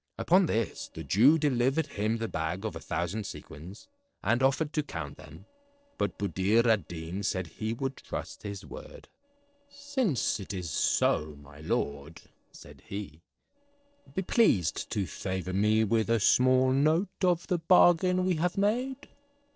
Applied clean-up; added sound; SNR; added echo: neural separator model SepFormer DNS4.